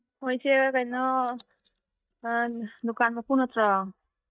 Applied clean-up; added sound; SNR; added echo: neural mask model DeepFilterNet 3.